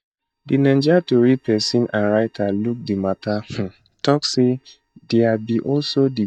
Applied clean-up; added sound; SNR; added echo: neural mask model DeepFilterNet 3.